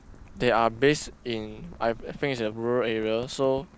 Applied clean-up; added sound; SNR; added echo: none; Rain; 19 dB; none.